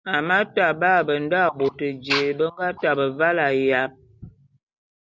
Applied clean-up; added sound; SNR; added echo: none; none; none; none.